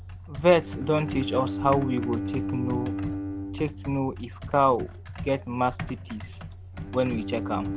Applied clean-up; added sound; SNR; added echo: none; Computer keyboard + Bowed string instrument; 6 dB; none.